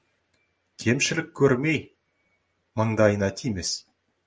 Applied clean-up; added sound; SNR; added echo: none; none; none; none.